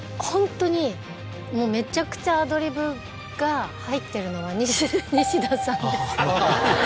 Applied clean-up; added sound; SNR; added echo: none; none; none; none.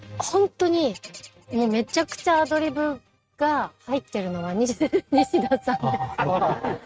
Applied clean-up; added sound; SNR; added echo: neural mask model RNNoise.